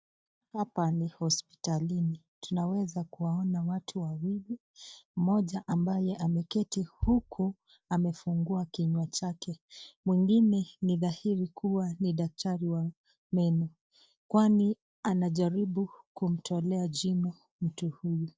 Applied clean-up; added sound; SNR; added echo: neural mask model DeepFilterNet 3.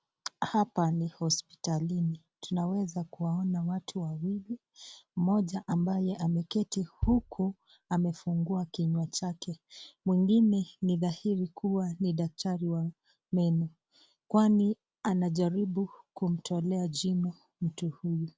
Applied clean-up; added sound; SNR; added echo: none; Bass drum; 10 dB; none.